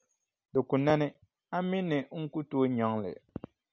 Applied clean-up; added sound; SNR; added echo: none; none; none; none.